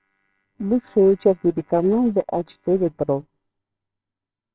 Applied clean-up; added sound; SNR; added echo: neural separator model SepFormer WHAMR!.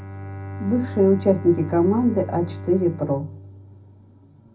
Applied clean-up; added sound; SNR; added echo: none; Bowed string instrument; 12 dB; reverberation time 0.4 s.